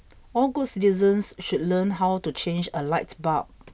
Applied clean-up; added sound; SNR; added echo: none; none; none; none.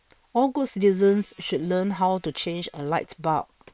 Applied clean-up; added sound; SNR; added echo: neural separator model SepFormer WHAM!.